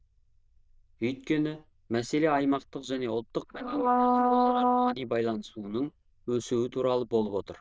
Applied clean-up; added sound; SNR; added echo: neural diffusion model UNIVERSE++.